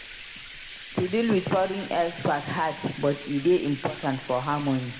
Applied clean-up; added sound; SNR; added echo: none; Bathtub (filling or washing); 12 dB; reverberation time 1.2 s.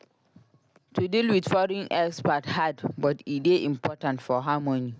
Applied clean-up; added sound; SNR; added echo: none; none; none; none.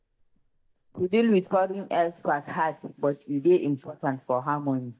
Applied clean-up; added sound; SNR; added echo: neural mask model DeepFilterNet 3.